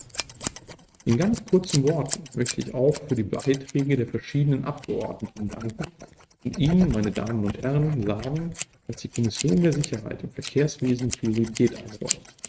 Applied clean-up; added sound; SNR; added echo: neural mask model RNNoise.